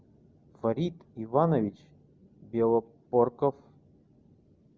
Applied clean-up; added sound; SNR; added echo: none; none; none; none.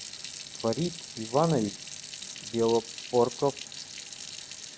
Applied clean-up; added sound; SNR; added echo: none; Sink (filling or washing) / Water tap, faucet; 11 dB; none.